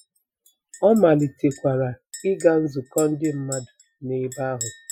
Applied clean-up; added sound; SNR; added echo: classical method Wiener filter.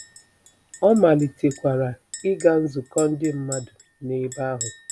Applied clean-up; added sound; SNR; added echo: none; Chink, clink; 18 dB; none.